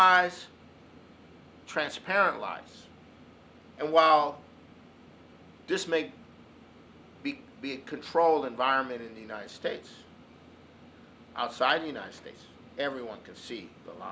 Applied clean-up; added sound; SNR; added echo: none; none; none; none.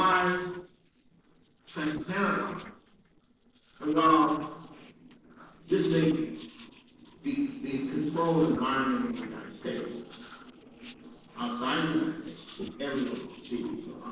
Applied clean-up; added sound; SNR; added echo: neural separator model SepFormer DNS4.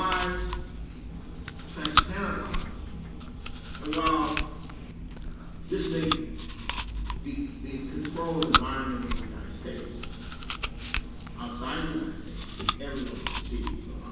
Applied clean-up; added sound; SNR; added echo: none; Chewing, mastication; -1 dB; reverberation time 1.2 s.